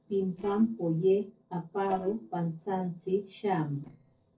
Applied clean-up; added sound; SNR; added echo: neural separator model SepFormer DNS4.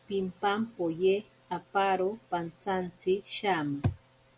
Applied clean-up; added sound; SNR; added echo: none; none; none; none.